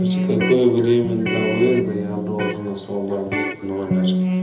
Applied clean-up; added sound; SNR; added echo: none; Electric guitar; 2 dB; reverberation time 0.8 s.